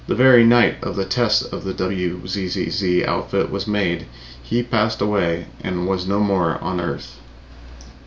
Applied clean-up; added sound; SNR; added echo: none; none; none; none.